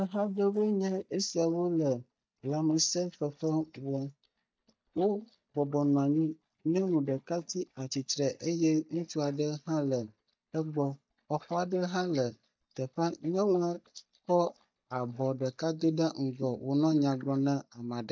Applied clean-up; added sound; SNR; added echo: neural mask model DeepFilterNet 3.